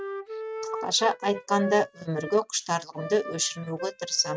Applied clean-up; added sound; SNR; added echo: neural mask model RNNoise.